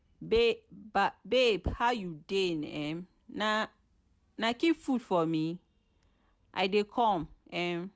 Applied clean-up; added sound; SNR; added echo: none; none; none; none.